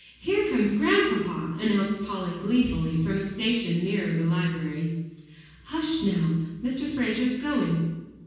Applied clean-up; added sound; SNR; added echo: none; none; none; reverberation time 1.2 s.